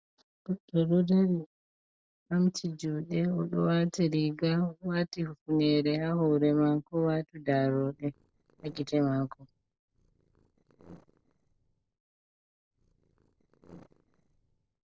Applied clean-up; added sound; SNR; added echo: neural separator model SepFormer DNS4.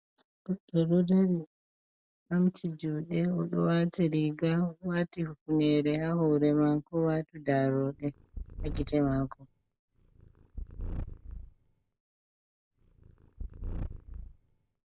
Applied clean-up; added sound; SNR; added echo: none; Purr; 10 dB; none.